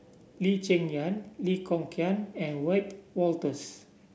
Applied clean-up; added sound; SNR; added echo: none; none; none; none.